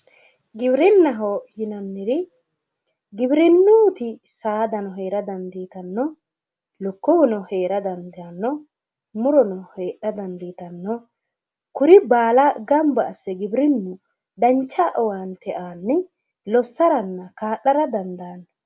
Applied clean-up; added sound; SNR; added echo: none; none; none; none.